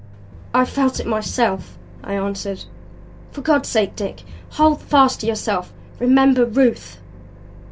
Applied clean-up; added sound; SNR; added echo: none; Run + Microwave oven; 16 dB; none.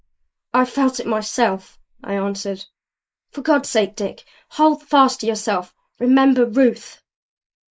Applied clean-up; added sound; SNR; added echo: neural mask model Resemble Enhance denoiser.